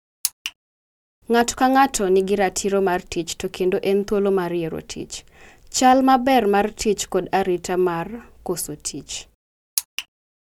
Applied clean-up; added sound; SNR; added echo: none; none; none; none.